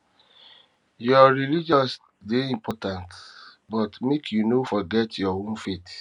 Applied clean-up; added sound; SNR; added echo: none; none; none; none.